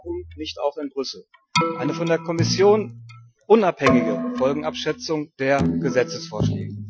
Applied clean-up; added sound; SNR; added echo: classical method Wiener filter.